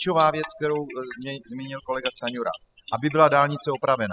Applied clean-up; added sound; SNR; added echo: classical method spectral subtraction.